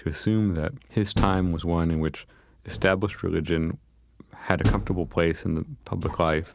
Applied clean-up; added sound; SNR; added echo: none; Door; 8 dB; none.